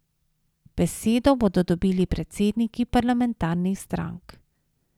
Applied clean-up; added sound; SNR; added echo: none; none; none; none.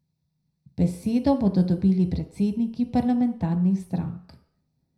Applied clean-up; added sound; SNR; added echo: none; none; none; reverberation time 0.4 s.